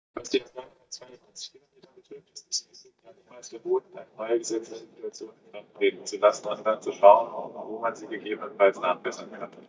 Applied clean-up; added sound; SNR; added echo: neural mask model DeepFilterNet 3.